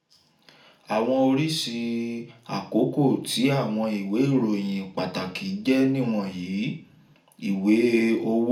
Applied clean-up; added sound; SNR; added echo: none; none; none; reverberation time 0.4 s.